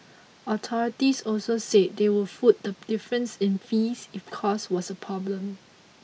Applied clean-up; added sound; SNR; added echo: none; none; none; none.